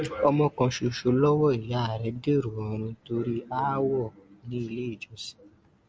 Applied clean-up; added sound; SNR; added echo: none; none; none; none.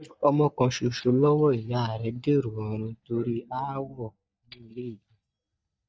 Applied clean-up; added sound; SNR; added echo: neural mask model DeepFilterNet 3.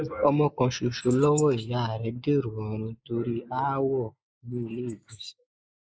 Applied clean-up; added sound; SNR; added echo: neural mask model Resemble Enhance denoiser.